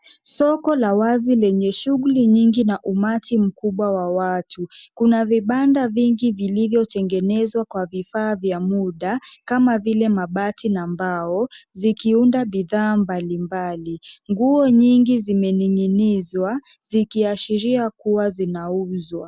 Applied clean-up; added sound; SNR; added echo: none; none; none; none.